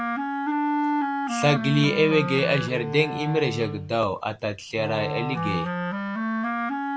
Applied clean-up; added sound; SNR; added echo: none; Wind instrument, woodwind instrument; 2 dB; none.